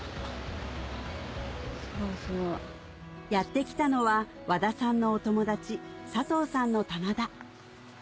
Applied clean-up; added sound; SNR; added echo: none; none; none; none.